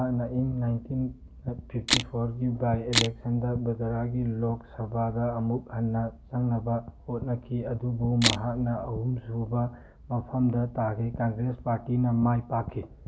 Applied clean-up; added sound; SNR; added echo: none; Camera; 2 dB; none.